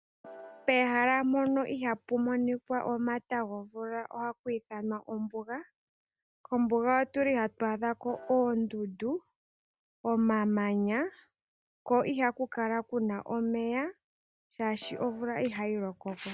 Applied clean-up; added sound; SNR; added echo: none; Piano; 16 dB; none.